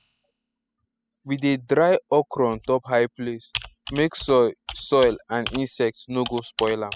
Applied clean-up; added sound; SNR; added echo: classical method spectral subtraction.